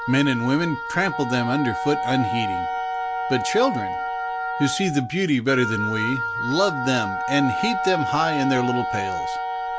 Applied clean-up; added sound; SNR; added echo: none; Wind instrument, woodwind instrument + Wind instrument, woodwind instrument; 3 dB; none.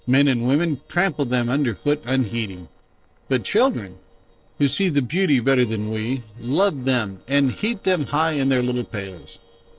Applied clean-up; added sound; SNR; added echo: neural separator model SepFormer DNS4.